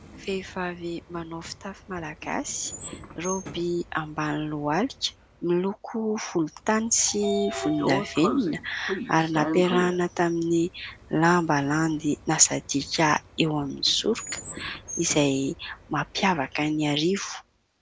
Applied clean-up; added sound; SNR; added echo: none; Sliding door / Train; 12 dB; none.